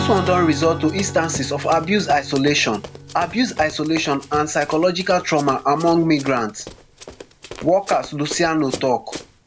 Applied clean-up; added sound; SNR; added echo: none; Strum + Run; 12 dB; none.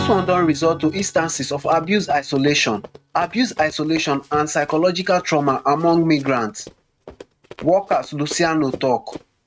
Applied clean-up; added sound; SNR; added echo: neural mask model RNNoise.